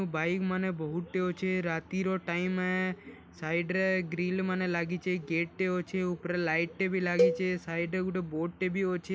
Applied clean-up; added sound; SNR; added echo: none; Cowbell; 2 dB; none.